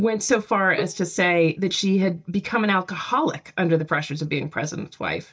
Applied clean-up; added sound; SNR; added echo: neural mask model DeepFilterNet 3.